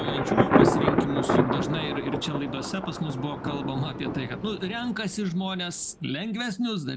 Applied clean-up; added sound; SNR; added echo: none; Thunder; -3 dB; none.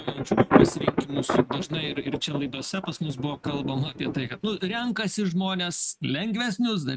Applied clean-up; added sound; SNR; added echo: neural mask model RNNoise.